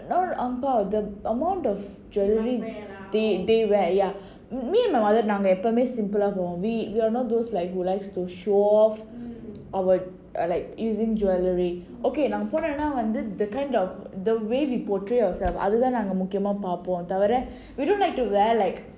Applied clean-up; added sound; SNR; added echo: none; none; none; none.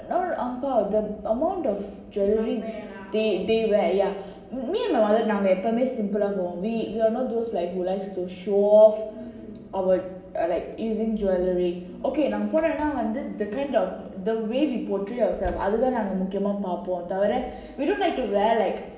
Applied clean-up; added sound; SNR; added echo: none; none; none; reverberation time 1.2 s.